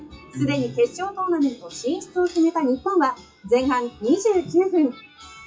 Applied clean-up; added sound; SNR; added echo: classical method WPE with log-MMSE.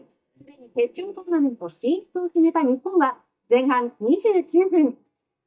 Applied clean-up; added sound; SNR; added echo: neural mask model DeepFilterNet 3.